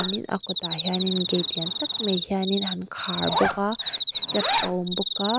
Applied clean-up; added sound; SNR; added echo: none; Cricket + Zipper (clothing); 0 dB; none.